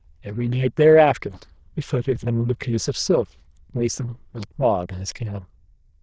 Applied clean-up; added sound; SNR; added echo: neural diffusion model UNIVERSE++.